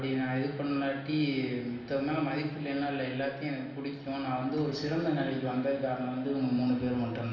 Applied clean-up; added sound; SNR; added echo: none; none; none; reverberation time 0.9 s.